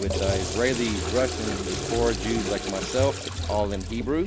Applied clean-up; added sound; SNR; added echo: none; Toilet flush / Water; 6 dB; none.